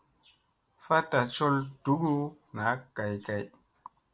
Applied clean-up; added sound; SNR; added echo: none; none; none; none.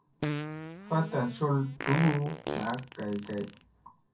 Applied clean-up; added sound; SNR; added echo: none; Fart; 7 dB; reverberation time 0.3 s.